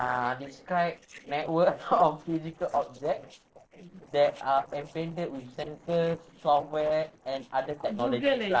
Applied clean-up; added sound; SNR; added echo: neural separator model SepFormer DNS4.